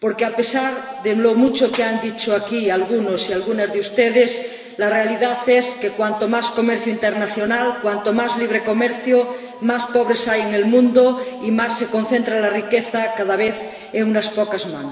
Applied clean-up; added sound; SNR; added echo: none; Snare drum; 18 dB; reverberation time 2.1 s.